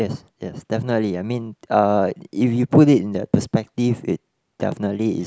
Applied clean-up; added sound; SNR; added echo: none; none; none; none.